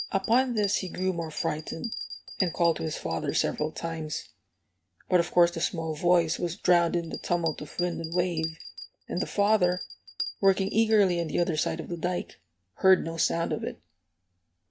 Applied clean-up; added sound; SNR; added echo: neural mask model RNNoise.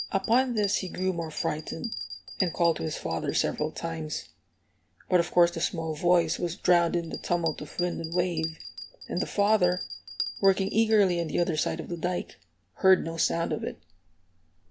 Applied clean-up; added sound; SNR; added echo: none; Bell; 13 dB; none.